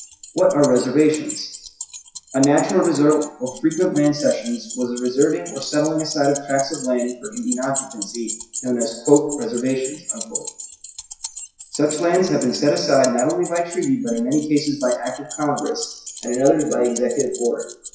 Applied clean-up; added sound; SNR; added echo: classical method WPE with log-MMSE.